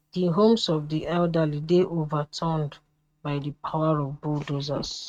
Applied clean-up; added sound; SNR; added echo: neural mask model RNNoise.